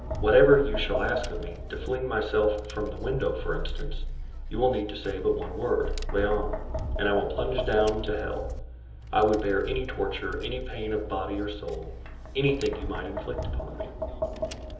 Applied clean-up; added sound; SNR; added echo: none; Tap; 10 dB; reverberation time 1.2 s.